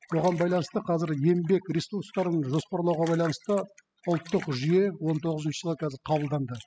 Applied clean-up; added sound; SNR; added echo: classical method spectral subtraction.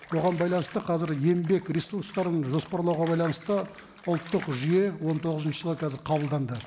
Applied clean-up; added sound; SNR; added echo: none; Bathtub (filling or washing); 19 dB; none.